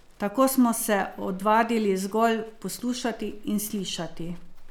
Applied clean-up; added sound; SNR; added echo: none; Livestock, farm animals, working animals; 17 dB; none.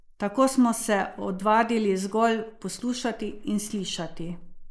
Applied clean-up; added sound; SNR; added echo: neural mask model Resemble Enhance denoiser.